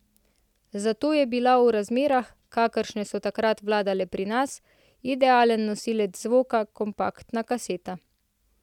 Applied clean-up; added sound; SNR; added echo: none; none; none; none.